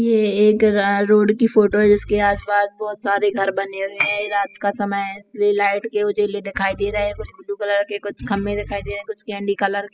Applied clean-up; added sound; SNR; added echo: classical method spectral subtraction.